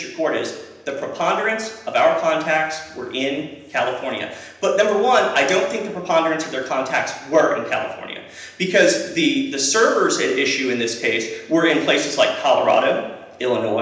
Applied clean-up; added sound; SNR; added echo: none; none; none; reverberation time 0.9 s.